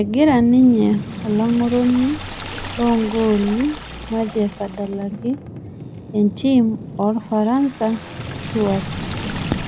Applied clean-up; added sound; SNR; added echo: none; Boat, Water vehicle + Liquid; 11 dB; none.